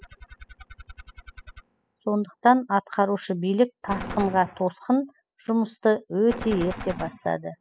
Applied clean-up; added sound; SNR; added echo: classical method spectral subtraction.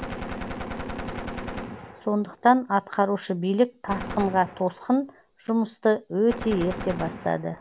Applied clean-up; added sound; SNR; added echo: none; Gunshot, gunfire; 11 dB; none.